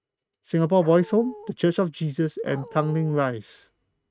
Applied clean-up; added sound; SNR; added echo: neural mask model RNNoise.